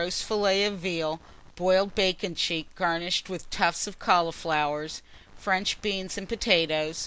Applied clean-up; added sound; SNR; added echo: none; none; none; none.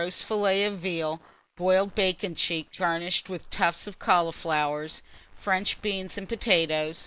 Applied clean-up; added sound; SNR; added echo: neural mask model Resemble Enhance denoiser.